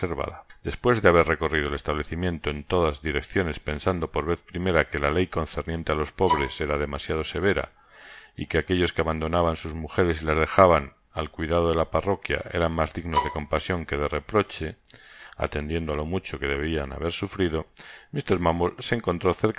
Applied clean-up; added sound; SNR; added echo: none; Bowed string instrument; 3 dB; none.